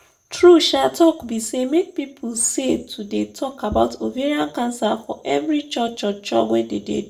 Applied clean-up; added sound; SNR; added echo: none; none; none; reverberation time 0.3 s.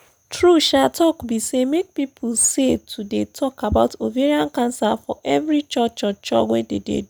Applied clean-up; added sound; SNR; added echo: none; none; none; none.